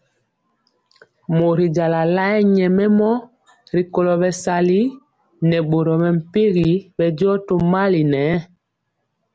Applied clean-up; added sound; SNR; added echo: none; none; none; none.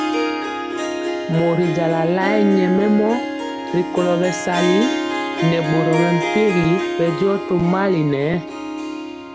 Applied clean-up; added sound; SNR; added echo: none; Harp; 4 dB; none.